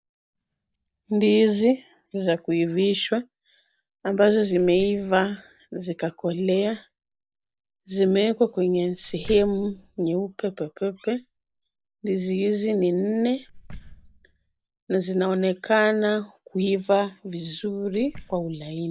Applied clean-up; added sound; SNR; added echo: neural mask model DeepFilterNet 3.